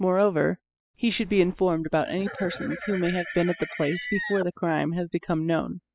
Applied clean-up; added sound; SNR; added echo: classical method spectral subtraction.